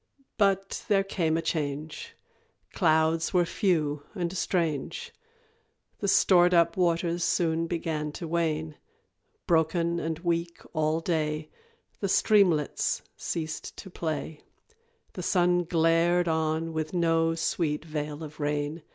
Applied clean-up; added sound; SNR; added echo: none; none; none; none.